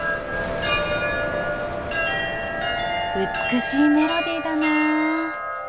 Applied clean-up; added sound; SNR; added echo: none; Thunder; 11 dB; none.